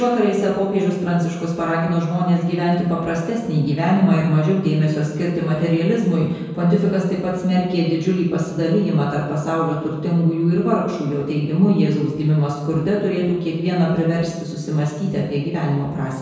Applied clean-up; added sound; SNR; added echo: none; none; none; reverberation time 1.2 s.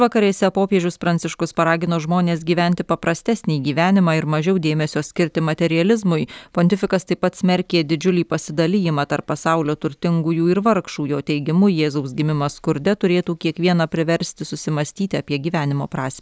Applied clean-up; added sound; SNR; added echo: none; none; none; none.